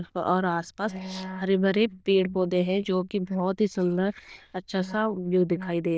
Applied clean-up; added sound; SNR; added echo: neural diffusion model UNIVERSE++.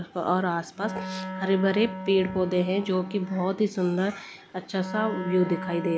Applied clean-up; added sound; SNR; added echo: none; Wind instrument, woodwind instrument; 10 dB; none.